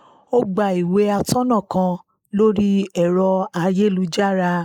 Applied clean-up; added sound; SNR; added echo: neural mask model Resemble Enhance denoiser.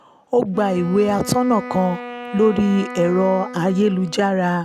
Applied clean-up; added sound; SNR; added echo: none; Wind instrument, woodwind instrument; 13 dB; none.